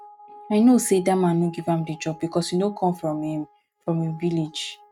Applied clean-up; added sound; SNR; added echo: neural mask model RNNoise.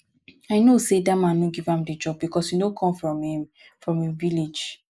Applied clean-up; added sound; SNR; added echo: neural mask model Resemble Enhance denoiser.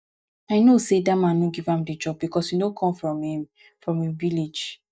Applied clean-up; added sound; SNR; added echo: neural mask model DeepFilterNet 3.